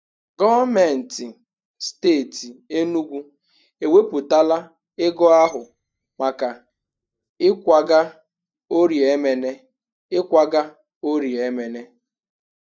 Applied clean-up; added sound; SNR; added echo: neural mask model DeepFilterNet 3.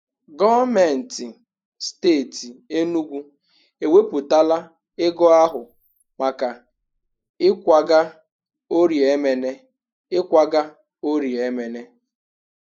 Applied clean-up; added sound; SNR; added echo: neural mask model Resemble Enhance denoiser.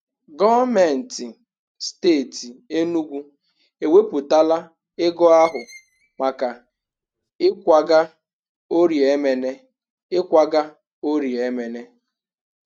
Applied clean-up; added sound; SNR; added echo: neural mask model RNNoise.